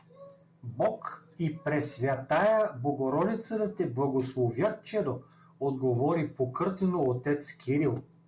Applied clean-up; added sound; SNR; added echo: none; none; none; none.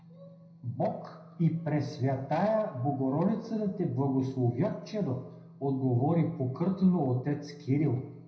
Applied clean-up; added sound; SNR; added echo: none; none; none; reverberation time 0.8 s.